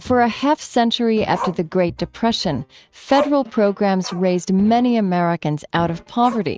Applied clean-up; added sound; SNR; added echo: neural mask model RNNoise.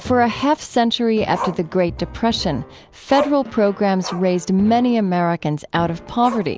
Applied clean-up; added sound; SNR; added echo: none; Growling; 15 dB; none.